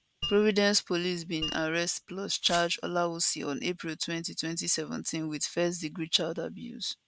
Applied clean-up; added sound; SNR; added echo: none; Glass + Mallet percussion; 12 dB; none.